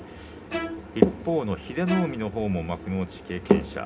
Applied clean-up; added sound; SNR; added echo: none; Bowed string instrument; 11 dB; reverberation time 0.3 s.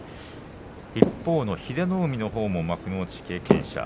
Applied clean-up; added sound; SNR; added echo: none; none; none; none.